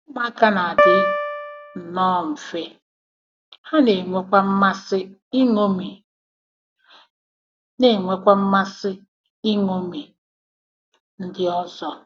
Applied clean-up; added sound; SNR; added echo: none; Piano; -2 dB; none.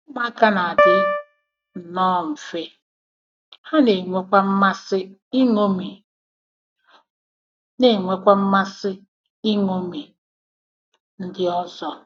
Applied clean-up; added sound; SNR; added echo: neural mask model RNNoise.